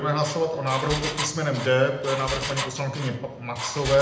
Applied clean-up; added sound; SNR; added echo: none; Engine; 9 dB; reverberation time 0.7 s.